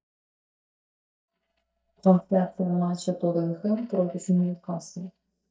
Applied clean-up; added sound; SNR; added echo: neural mask model DeepFilterNet 3.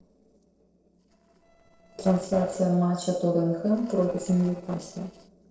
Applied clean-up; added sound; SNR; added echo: neural separator model SepFormer DNS4.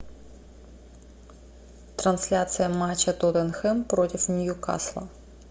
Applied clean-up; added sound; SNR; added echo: none; none; none; none.